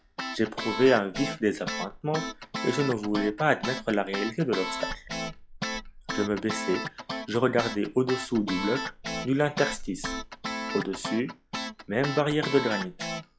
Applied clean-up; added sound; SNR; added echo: classical method log-MMSE.